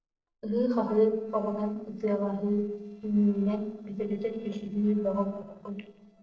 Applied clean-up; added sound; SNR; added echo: neural separator model SepFormer DNS4.